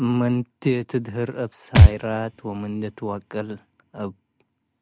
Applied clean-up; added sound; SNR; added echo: none; Thump, thud; -4 dB; none.